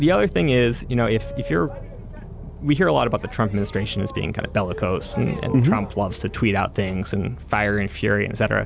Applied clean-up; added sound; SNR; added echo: none; Boat, Water vehicle; 13 dB; none.